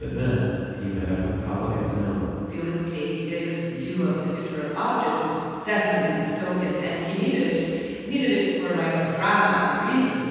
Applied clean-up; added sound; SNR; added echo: none; none; none; reverberation time 2.1 s.